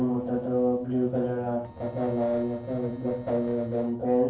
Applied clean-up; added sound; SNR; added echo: neural separator model SepFormer DNS4.